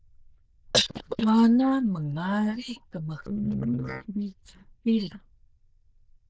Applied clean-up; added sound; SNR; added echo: neural diffusion model UNIVERSE++.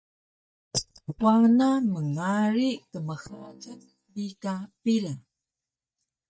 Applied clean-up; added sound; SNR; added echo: neural mask model DeepFilterNet 3.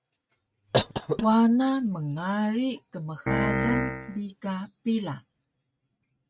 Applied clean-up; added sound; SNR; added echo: neural mask model RNNoise.